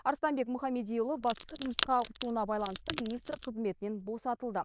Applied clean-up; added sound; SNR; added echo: neural diffusion model UNIVERSE++.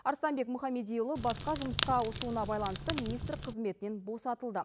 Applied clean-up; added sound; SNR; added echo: none; Crackle; 1 dB; none.